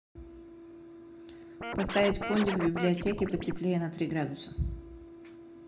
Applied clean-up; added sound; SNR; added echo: none; Scratching (performance technique); 6 dB; reverberation time 0.3 s.